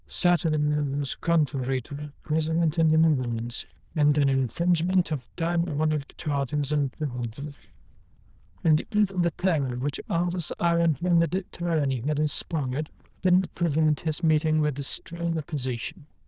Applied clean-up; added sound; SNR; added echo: neural diffusion model UNIVERSE++.